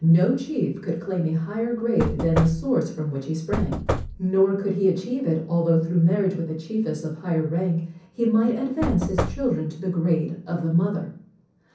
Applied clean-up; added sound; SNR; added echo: none; Knock / Wood; 5 dB; reverberation time 0.6 s.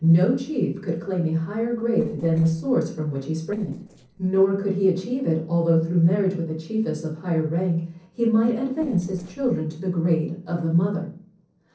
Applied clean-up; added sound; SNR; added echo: neural separator model SepFormer DNS4.